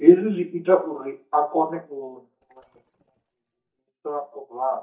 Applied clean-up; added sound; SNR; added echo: neural mask model DeepFilterNet 3.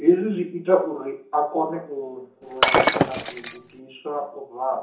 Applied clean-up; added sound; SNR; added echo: none; Shatter; -3 dB; reverberation time 0.6 s.